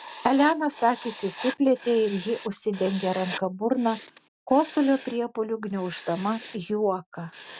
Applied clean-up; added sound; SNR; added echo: none; Writing; 14 dB; none.